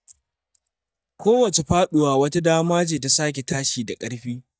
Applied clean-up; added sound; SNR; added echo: neural mask model DeepFilterNet 3.